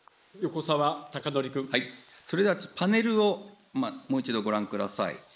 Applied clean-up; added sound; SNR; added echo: neural mask model Resemble Enhance denoiser.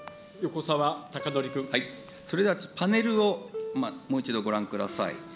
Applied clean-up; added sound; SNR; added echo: none; Plucked string instrument; 15 dB; none.